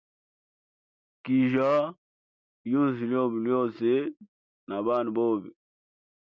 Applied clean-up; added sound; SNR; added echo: none; none; none; none.